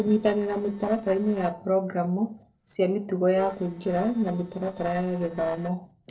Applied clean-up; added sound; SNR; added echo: neural separator model SepFormer DNS4.